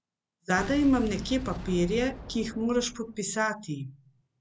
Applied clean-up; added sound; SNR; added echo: none; Boom; 12 dB; none.